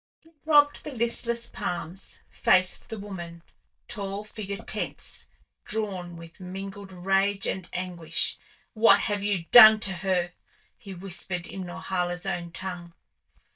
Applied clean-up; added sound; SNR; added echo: neural mask model DeepFilterNet 3.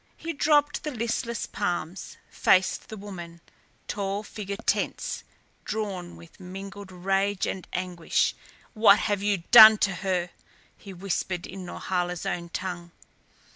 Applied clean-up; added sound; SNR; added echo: none; none; none; none.